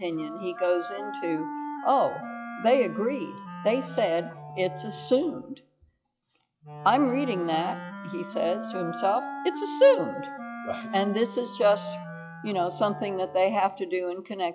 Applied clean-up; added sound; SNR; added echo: classical method log-MMSE.